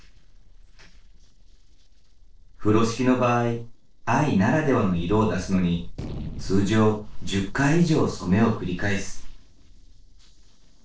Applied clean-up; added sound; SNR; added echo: neural separator model SepFormer DNS4.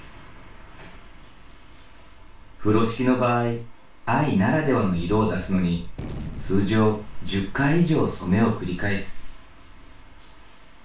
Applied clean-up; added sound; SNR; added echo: none; Gunshot, gunfire; 18 dB; reverberation time 0.3 s.